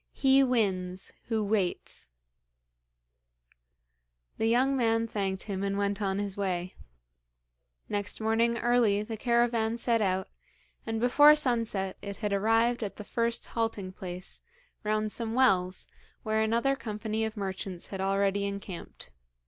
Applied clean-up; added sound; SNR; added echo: none; none; none; none.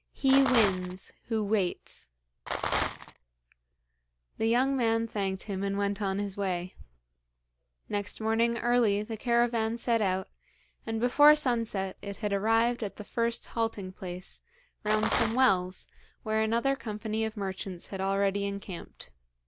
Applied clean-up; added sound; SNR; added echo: none; Rattle; 2 dB; none.